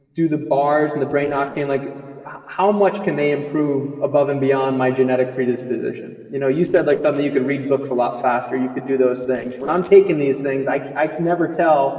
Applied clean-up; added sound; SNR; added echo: neural separator model SepFormer DNS4.